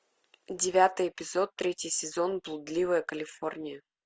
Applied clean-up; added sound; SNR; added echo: none; none; none; none.